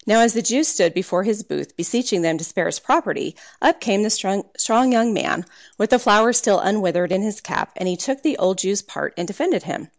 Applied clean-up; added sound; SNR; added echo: none; none; none; none.